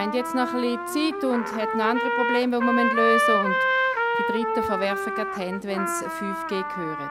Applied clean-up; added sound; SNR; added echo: none; Trumpet; -1 dB; none.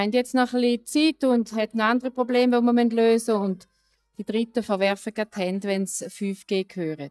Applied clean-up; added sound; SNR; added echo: neural mask model DeepFilterNet 3.